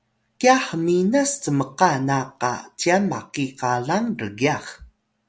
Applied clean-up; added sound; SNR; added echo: none; none; none; none.